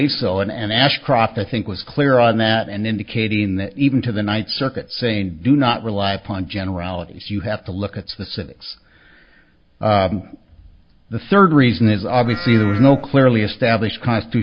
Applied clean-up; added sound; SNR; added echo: none; Livestock, farm animals, working animals; 14 dB; none.